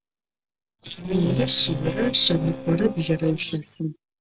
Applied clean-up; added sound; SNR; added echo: neural separator model SepFormer DNS4.